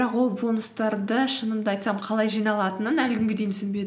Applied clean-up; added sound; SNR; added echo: none; none; none; none.